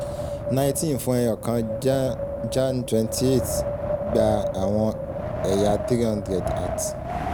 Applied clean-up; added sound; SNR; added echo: none; Wind; 4 dB; none.